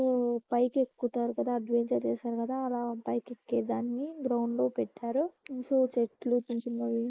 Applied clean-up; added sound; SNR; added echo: neural mask model Resemble Enhance denoiser.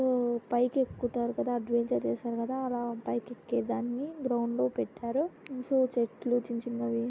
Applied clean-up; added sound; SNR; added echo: none; none; none; none.